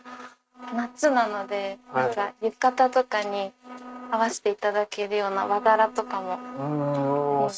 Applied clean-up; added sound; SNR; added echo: neural mask model RNNoise.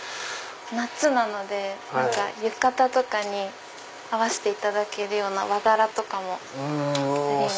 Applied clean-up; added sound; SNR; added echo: none; none; none; none.